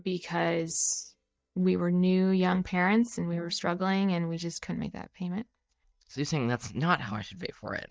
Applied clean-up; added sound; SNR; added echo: neural mask model DeepFilterNet 3.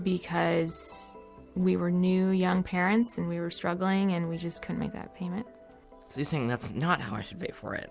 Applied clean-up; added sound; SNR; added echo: none; none; none; none.